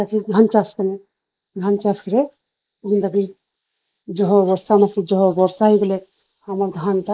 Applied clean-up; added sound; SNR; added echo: neural mask model Resemble Enhance denoiser.